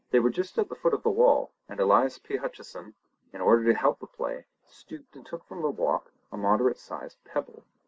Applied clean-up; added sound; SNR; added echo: none; none; none; none.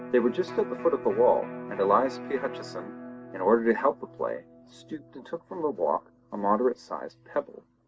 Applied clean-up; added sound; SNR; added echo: none; Electric guitar; 14 dB; none.